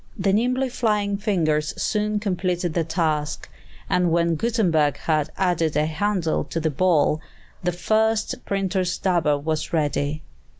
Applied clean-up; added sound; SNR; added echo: none; none; none; none.